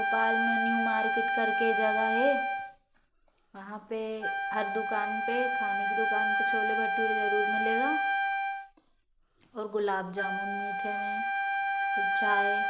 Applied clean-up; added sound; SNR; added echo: none; Wind instrument, woodwind instrument; -4 dB; none.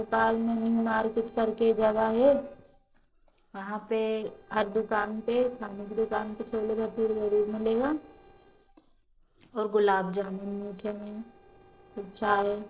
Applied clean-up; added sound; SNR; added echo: neural separator model SepFormer DNS4.